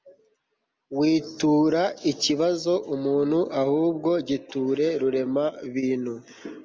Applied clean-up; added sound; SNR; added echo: none; none; none; none.